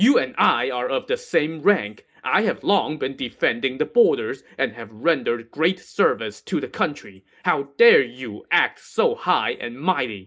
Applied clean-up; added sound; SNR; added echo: none; none; none; reverberation time 0.3 s.